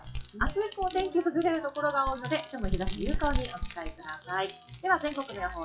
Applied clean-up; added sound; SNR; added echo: classical method WPE with log-MMSE.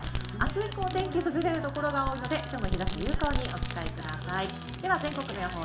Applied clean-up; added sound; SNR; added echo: none; Fireworks; 4 dB; reverberation time 0.4 s.